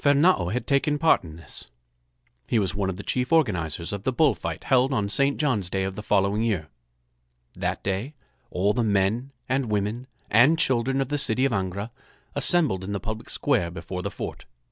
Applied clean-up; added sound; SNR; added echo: none; none; none; none.